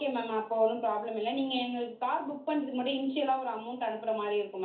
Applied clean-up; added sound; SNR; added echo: none; none; none; reverberation time 0.4 s.